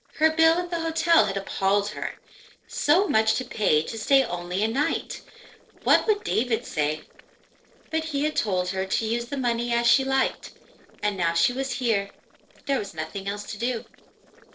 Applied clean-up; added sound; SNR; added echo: neural separator model SepFormer DNS4.